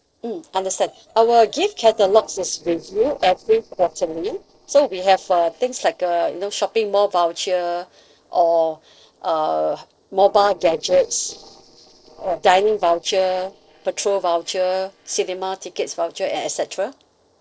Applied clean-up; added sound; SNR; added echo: neural separator model SepFormer DNS4.